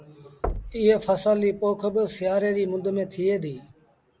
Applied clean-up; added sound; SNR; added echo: none; Knock; 12 dB; none.